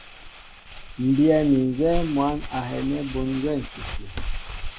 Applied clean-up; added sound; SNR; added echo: none; Crumpling, crinkling; 8 dB; none.